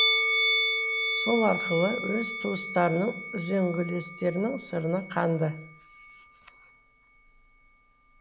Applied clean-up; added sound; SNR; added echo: none; Musical instrument; 0 dB; none.